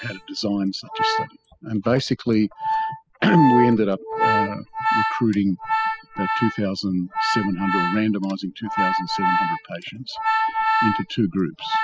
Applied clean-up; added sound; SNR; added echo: classical method spectral subtraction.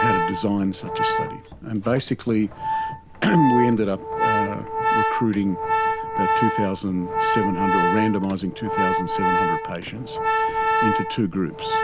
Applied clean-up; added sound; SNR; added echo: none; Organ; -1 dB; none.